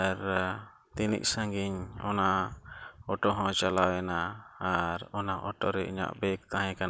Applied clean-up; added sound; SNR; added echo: none; none; none; none.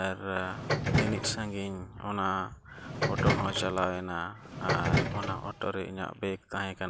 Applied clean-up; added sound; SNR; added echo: none; Subway, metro, underground; -2 dB; none.